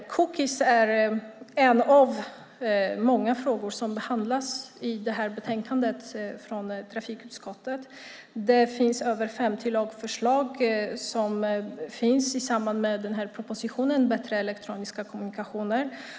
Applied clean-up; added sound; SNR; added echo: none; none; none; none.